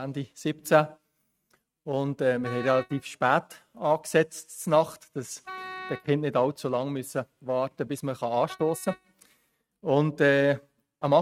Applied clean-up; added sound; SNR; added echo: neural mask model RNNoise.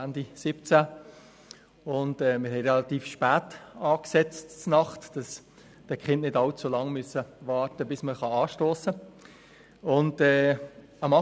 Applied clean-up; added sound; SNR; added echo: none; none; none; none.